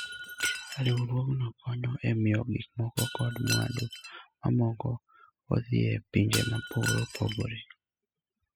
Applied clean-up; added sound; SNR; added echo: classical method spectral subtraction.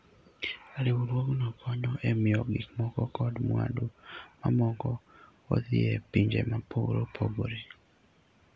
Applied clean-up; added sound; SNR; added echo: none; none; none; none.